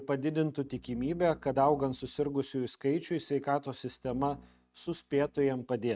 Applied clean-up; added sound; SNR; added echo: neural mask model RNNoise.